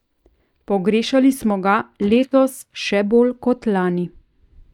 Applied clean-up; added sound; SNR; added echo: neural mask model DeepFilterNet 3.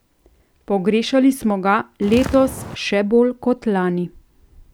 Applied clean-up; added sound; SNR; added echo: none; Walk, footsteps; 10 dB; none.